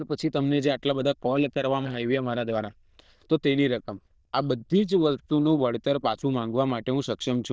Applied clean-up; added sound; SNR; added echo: neural diffusion model UNIVERSE++.